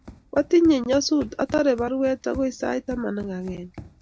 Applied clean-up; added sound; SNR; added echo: none; Run; 19 dB; none.